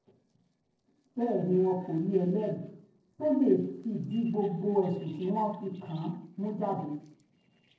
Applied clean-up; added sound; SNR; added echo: neural separator model SepFormer DNS4.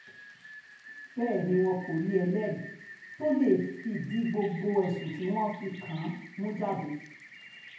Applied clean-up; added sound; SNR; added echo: none; Rain; 17 dB; reverberation time 0.9 s.